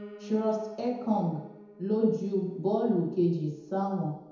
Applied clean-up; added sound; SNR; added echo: none; Piano; 20 dB; reverberation time 1.0 s.